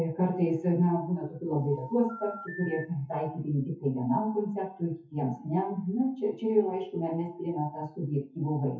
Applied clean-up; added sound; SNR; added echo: classical method WPE with log-MMSE.